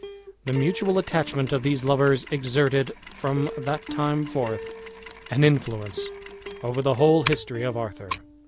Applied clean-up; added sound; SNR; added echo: none; Mechanisms + Plucked string instrument; 12 dB; none.